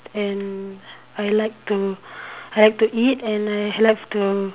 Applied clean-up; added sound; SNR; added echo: none; none; none; none.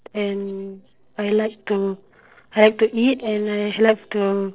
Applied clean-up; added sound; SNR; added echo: neural separator model SepFormer DNS4.